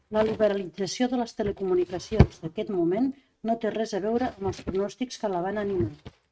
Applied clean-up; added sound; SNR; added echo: neural mask model RNNoise.